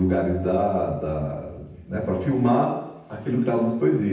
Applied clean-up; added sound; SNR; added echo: none; none; none; reverberation time 0.9 s.